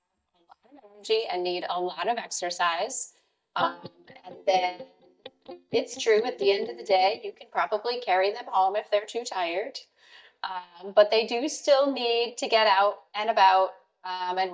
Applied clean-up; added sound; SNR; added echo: neural mask model DeepFilterNet 3.